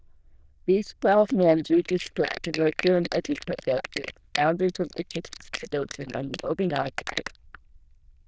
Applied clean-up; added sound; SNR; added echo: neural diffusion model UNIVERSE++.